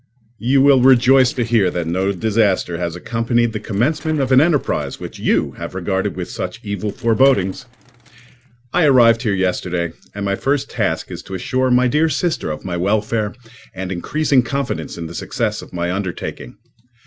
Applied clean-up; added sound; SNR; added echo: neural separator model SepFormer DNS4.